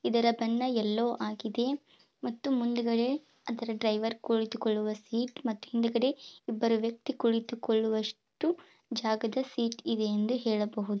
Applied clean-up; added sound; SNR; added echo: none; none; none; none.